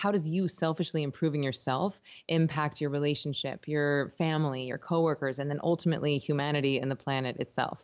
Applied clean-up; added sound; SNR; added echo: none; none; none; none.